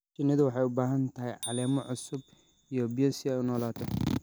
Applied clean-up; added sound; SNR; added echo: none; Bicycle bell; 19 dB; none.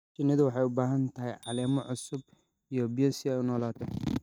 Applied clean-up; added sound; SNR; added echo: neural mask model RNNoise.